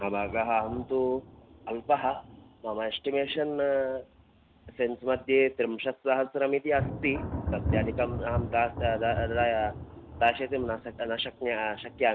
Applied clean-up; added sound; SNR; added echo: none; Thunder; 9 dB; none.